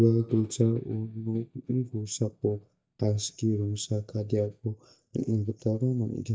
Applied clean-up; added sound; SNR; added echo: neural mask model DeepFilterNet 3.